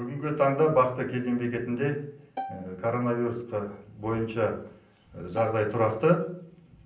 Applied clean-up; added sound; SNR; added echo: none; Bowed string instrument; 12 dB; reverberation time 0.6 s.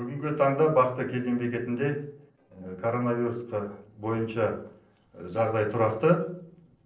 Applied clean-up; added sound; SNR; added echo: neural separator model SepFormer DNS4.